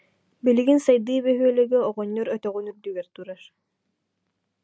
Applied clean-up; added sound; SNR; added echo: none; none; none; none.